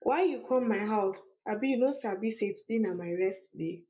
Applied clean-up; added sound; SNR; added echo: neural mask model Resemble Enhance denoiser.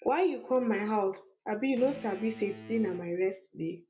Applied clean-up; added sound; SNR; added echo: none; Guitar; 17 dB; none.